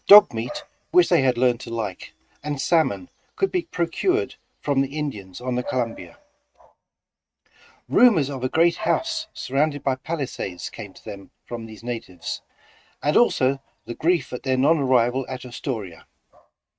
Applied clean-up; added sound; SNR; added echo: neural mask model RNNoise.